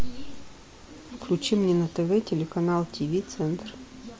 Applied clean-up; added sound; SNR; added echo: none; none; none; none.